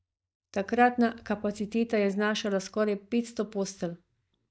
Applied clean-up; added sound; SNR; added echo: neural mask model DeepFilterNet 3.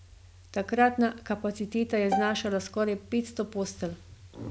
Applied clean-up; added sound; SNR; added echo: none; Bowed string instrument; 4 dB; none.